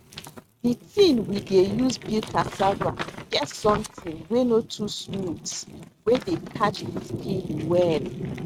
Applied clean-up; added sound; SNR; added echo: neural mask model RNNoise.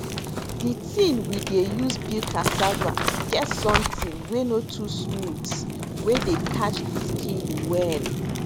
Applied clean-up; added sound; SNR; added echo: none; Crumpling, crinkling + Fire; 1 dB; none.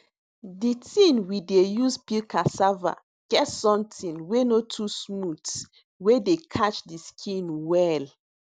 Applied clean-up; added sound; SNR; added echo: none; none; none; none.